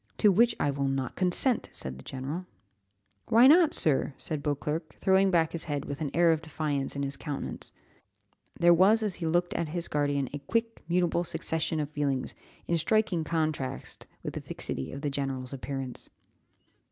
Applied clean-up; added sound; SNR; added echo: none; none; none; none.